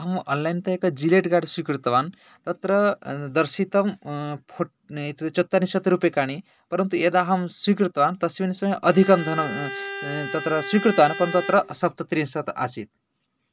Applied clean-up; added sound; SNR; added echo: none; Bowed string instrument; 10 dB; none.